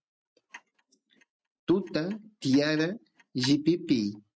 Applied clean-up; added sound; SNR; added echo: neural mask model RNNoise.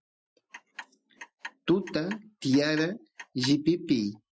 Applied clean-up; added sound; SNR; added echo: classical method Wiener filter.